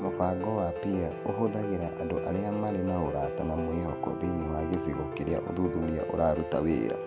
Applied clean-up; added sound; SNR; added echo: none; Piano; 4 dB; none.